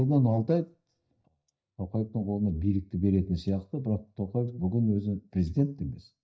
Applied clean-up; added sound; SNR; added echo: neural mask model DeepFilterNet 3.